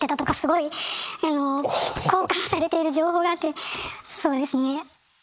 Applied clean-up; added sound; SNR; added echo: neural mask model Resemble Enhance denoiser.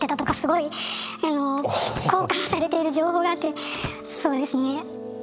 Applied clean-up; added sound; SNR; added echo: none; Slam / Wood; 16 dB; none.